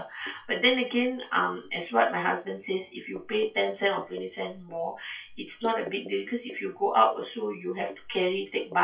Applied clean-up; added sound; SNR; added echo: classical method WPE with log-MMSE.